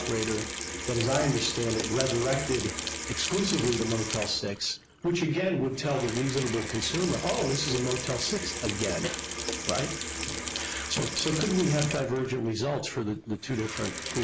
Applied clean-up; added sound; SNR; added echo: none; Sink (filling or washing) / Water tap, faucet; 5 dB; none.